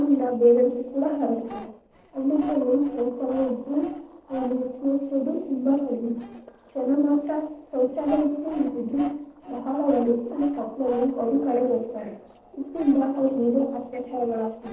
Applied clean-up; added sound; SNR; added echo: neural separator model SepFormer DNS4.